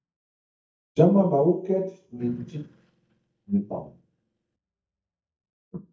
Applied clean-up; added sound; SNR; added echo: neural mask model DeepFilterNet 3.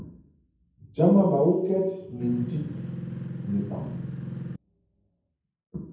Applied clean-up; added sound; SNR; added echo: none; Engine; 6 dB; reverberation time 0.9 s.